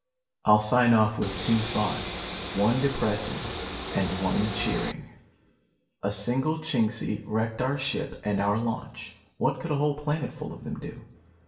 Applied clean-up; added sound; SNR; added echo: none; Train; 6 dB; reverberation time 0.7 s.